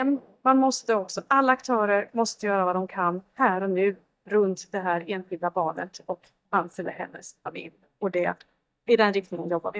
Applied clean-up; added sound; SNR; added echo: neural mask model DeepFilterNet 3.